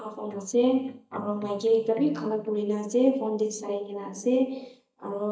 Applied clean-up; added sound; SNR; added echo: neural mask model DeepFilterNet 3.